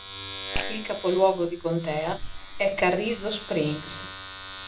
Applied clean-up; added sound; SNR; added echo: none; Domestic sounds, home sounds; 7 dB; none.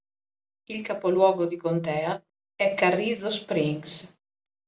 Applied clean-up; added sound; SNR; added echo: none; none; none; none.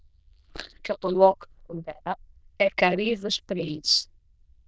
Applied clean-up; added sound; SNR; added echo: neural diffusion model UNIVERSE++.